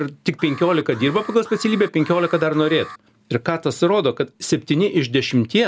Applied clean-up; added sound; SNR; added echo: none; Alarm; 18 dB; none.